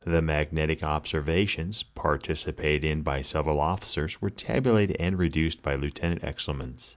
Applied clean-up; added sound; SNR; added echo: none; none; none; none.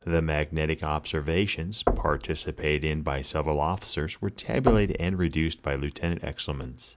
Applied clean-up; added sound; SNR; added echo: none; Knock / Wood; 6 dB; none.